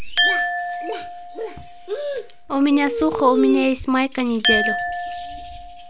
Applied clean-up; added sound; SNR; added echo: none; Glass; 4 dB; none.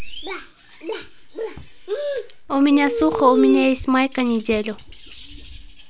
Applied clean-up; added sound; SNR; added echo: none; none; none; none.